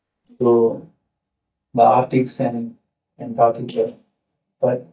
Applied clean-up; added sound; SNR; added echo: neural mask model DeepFilterNet 3.